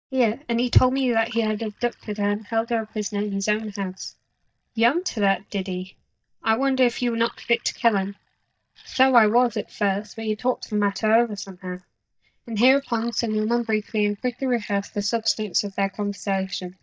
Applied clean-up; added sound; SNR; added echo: neural mask model DeepFilterNet 3.